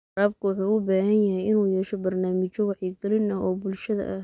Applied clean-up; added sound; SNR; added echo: none; none; none; none.